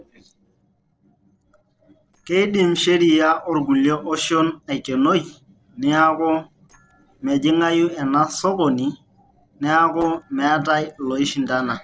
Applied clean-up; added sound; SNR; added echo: neural separator model SepFormer DNS4.